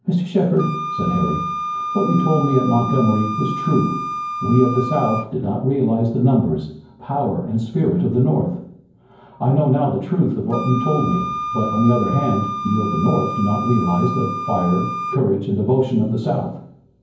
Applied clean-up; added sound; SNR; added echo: none; Wind instrument, woodwind instrument; 9 dB; reverberation time 0.9 s.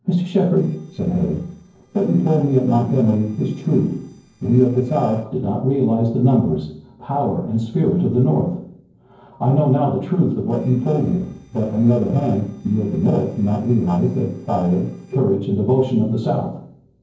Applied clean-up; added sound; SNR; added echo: neural separator model SepFormer DNS4.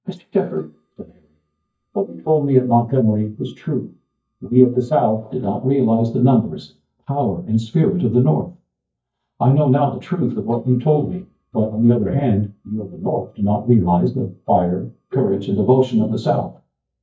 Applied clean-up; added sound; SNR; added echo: neural mask model DeepFilterNet 3.